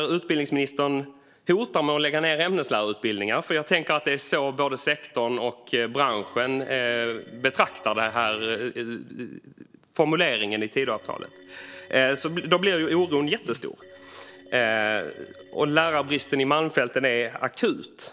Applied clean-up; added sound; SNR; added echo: neural separator model SepFormer DNS4.